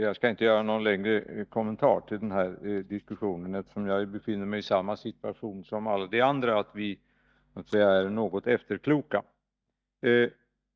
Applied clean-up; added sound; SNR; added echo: neural mask model DeepFilterNet 3.